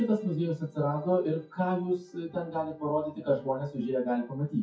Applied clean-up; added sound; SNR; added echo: classical method WPE with log-MMSE.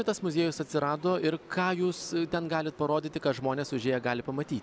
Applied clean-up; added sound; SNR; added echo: none; none; none; none.